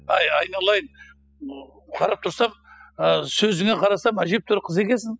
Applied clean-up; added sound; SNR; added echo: classical method spectral subtraction.